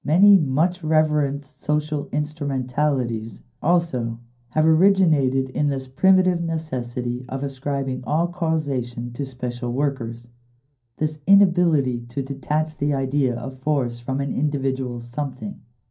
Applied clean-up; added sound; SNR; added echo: none; none; none; reverberation time 0.3 s.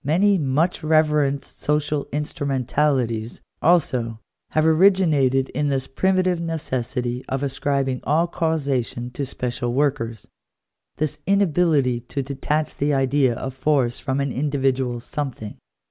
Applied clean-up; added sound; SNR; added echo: none; none; none; none.